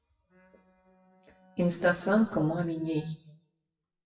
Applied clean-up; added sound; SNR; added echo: classical method WPE with log-MMSE.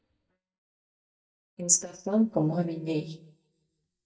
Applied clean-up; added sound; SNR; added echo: neural mask model DeepFilterNet 3.